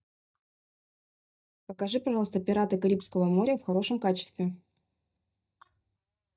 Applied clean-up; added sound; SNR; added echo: neural mask model DeepFilterNet 3.